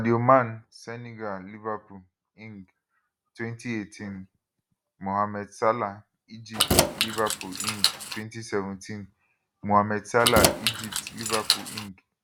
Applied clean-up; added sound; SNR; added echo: none; Keys jangling; -2 dB; none.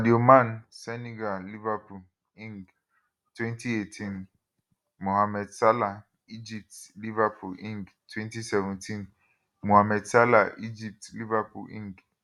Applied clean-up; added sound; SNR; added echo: none; none; none; none.